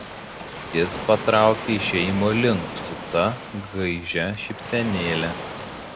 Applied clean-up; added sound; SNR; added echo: none; Waves, surf; 9 dB; none.